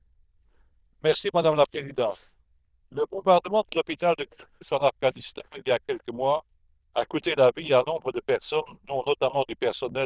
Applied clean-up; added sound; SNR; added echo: neural diffusion model UNIVERSE++.